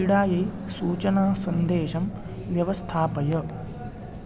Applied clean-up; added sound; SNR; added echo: none; none; none; none.